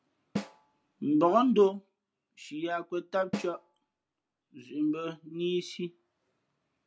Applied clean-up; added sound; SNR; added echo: none; Snare drum; 11 dB; none.